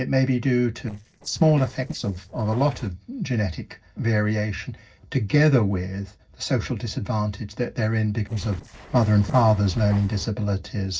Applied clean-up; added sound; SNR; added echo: neural separator model SepFormer DNS4.